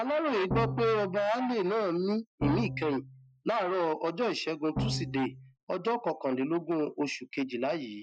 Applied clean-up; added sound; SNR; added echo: classical method Wiener filter.